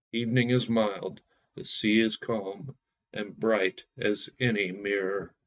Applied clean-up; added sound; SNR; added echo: neural mask model DeepFilterNet 3.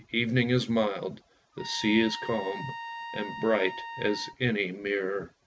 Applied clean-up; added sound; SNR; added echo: none; Trumpet; 11 dB; none.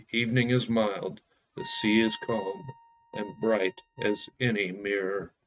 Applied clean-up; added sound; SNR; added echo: neural mask model RNNoise.